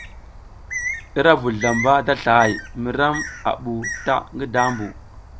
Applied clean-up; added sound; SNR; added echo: none; Bird; 10 dB; none.